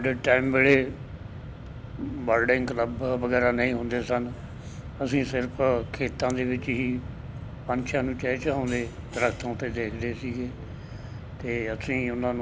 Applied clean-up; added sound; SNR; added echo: none; Mechanisms; 11 dB; none.